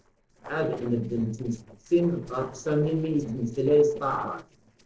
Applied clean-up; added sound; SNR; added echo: neural separator model SepFormer DNS4.